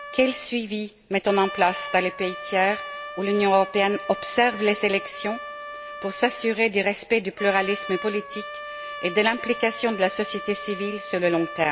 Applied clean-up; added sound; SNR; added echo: none; Trumpet; 12 dB; none.